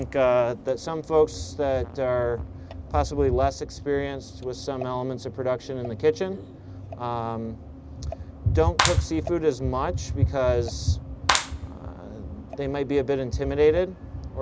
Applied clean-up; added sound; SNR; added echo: none; Clapping; 5 dB; none.